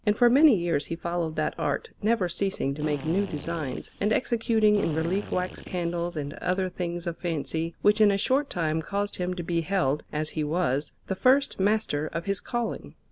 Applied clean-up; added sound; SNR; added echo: none; Drill; 14 dB; none.